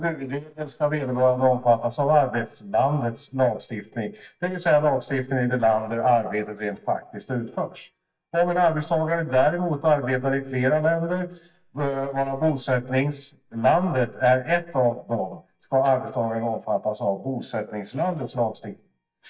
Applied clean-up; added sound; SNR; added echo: neural mask model DeepFilterNet 3.